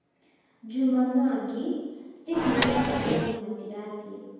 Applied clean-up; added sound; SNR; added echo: none; Microwave oven; -1 dB; reverberation time 1.2 s.